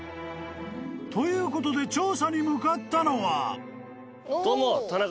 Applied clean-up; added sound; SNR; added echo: none; none; none; none.